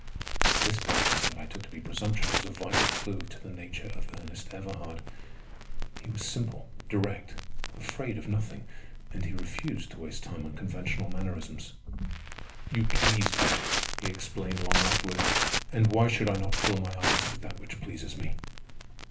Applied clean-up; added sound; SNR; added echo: none; Crackle; -3 dB; reverberation time 0.3 s.